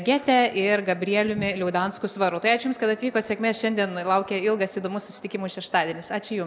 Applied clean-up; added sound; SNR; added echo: none; none; none; none.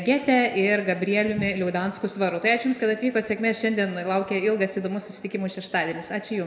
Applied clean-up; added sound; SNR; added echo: none; none; none; reverberation time 1.3 s.